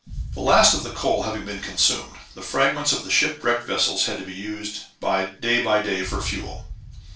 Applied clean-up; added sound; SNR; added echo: none; Boom; 14 dB; reverberation time 0.3 s.